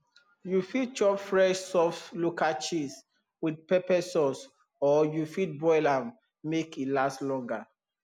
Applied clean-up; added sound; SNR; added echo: none; none; none; none.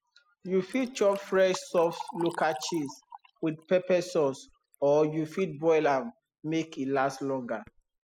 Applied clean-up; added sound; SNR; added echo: classical method spectral subtraction.